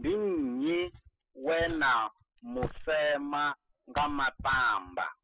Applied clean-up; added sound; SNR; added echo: classical method spectral subtraction.